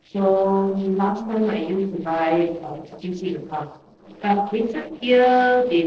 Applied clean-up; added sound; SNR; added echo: neural separator model SepFormer DNS4.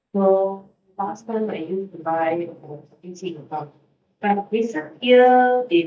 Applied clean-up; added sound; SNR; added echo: neural mask model DeepFilterNet 3.